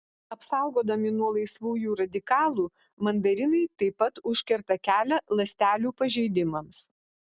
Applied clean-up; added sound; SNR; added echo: none; none; none; none.